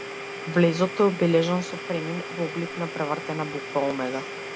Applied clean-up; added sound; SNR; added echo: none; Domestic sounds, home sounds; 9 dB; none.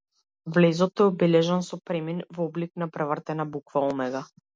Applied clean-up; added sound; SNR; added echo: none; none; none; none.